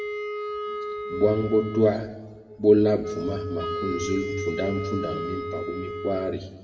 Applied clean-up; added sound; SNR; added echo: none; Wind instrument, woodwind instrument; 7 dB; reverberation time 1.4 s.